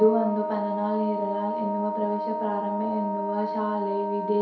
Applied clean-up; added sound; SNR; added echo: none; Wind instrument, woodwind instrument; 2 dB; reverberation time 2.2 s.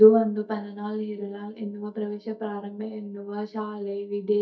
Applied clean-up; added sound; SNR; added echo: neural mask model DeepFilterNet 3.